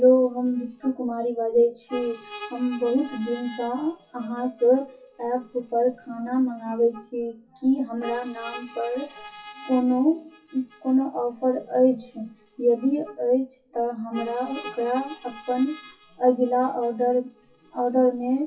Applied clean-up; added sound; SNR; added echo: classical method WPE with log-MMSE.